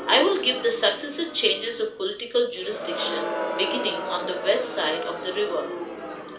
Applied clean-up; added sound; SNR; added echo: none; Crowd; 6 dB; reverberation time 0.4 s.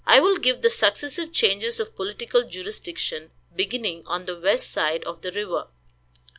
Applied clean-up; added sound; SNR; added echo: none; none; none; none.